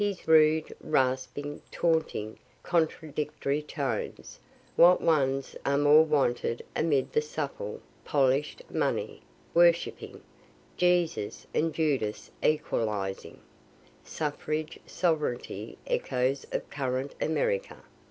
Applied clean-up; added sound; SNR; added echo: none; none; none; none.